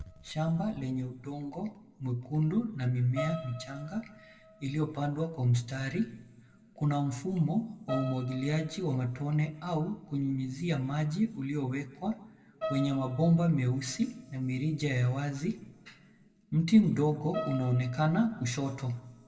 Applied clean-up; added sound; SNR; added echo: none; Piano; 16 dB; reverberation time 1.2 s.